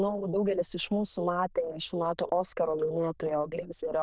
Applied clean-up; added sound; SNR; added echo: neural diffusion model UNIVERSE++.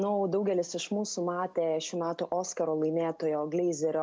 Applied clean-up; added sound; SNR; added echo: none; none; none; none.